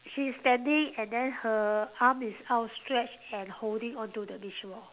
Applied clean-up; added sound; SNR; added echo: none; none; none; none.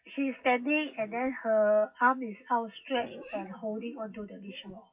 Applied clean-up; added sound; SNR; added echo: classical method WPE with log-MMSE.